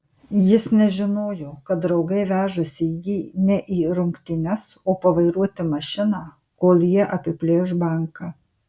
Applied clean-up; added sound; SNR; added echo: none; none; none; none.